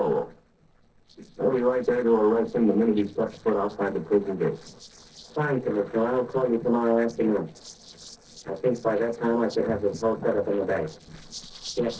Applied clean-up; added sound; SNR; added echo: neural separator model SepFormer DNS4.